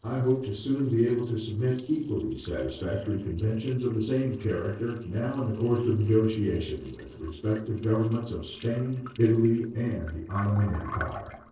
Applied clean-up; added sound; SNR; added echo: neural separator model SepFormer DNS4.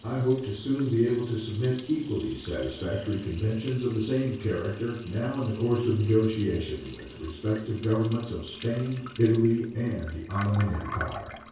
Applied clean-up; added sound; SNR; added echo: none; Liquid; 17 dB; reverberation time 0.6 s.